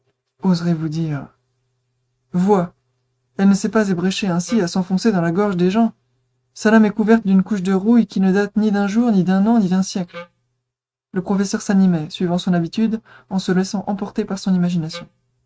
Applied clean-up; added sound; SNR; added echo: neural mask model RNNoise.